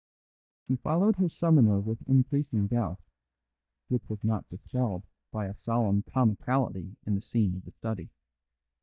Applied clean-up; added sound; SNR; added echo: neural mask model DeepFilterNet 3.